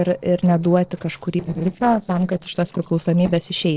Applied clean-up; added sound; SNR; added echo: neural separator model SepFormer DNS4.